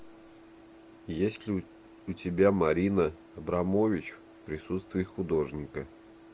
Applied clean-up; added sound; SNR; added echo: none; none; none; none.